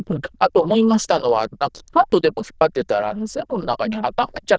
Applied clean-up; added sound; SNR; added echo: neural diffusion model UNIVERSE++.